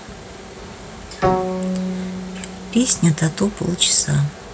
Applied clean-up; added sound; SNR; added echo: none; Bowed string instrument; 5 dB; none.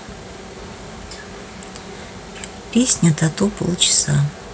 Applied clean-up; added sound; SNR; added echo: none; none; none; none.